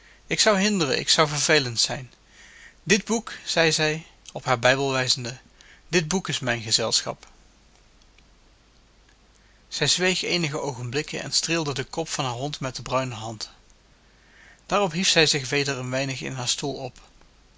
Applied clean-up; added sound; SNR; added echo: none; none; none; none.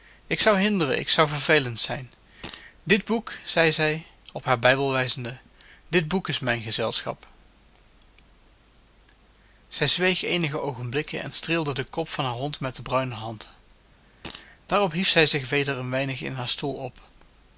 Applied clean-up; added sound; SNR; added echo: none; Fart; 19 dB; none.